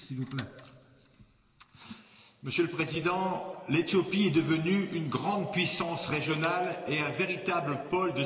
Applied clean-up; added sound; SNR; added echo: none; Tools; 14 dB; reverberation time 1.9 s.